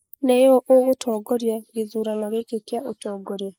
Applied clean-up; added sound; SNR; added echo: neural mask model Resemble Enhance denoiser.